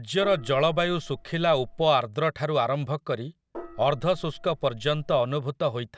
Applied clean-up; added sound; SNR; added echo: none; Gong; 16 dB; none.